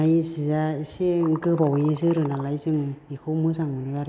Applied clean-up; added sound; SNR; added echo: none; Liquid; 17 dB; none.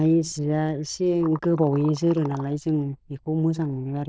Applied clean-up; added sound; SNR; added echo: neural diffusion model UNIVERSE++.